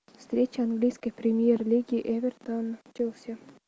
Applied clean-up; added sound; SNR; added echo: none; none; none; none.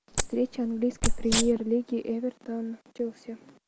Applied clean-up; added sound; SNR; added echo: none; Wild animals; -1 dB; none.